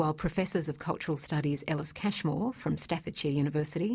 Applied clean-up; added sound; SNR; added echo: none; none; none; none.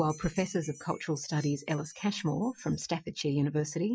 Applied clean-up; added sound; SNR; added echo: classical method Wiener filter.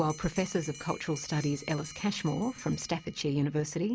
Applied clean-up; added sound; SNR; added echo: none; Bell; 18 dB; none.